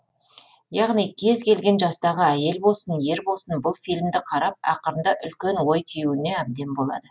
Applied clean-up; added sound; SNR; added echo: none; none; none; none.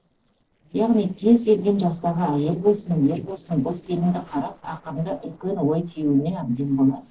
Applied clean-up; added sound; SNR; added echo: neural separator model SepFormer DNS4.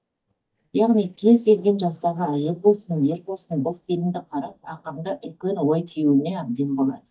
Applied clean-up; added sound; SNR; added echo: neural mask model DeepFilterNet 3.